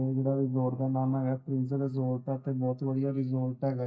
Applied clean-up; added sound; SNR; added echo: neural mask model DeepFilterNet 3.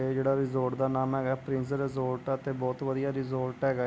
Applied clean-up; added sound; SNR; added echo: none; none; none; none.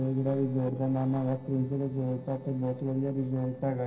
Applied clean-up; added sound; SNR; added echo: neural separator model SepFormer DNS4.